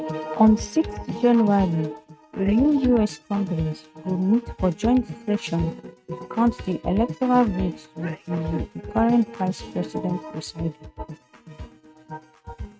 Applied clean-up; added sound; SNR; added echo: neural mask model RNNoise.